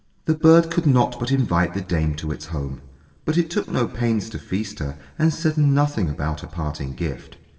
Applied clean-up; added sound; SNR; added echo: none; none; none; reverberation time 1.0 s.